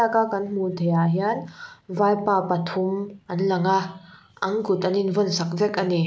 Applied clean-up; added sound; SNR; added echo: none; none; none; none.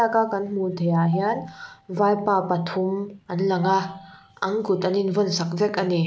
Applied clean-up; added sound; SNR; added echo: none; Marimba, xylophone; 19 dB; none.